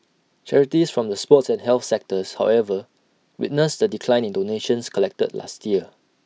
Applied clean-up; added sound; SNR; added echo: none; none; none; none.